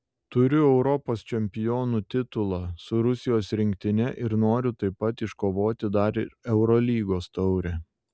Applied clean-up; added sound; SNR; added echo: none; none; none; none.